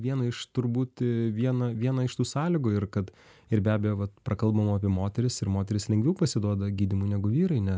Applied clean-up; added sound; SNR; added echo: none; none; none; none.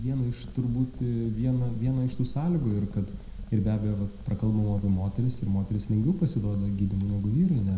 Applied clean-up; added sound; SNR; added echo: none; Fire; 12 dB; reverberation time 0.7 s.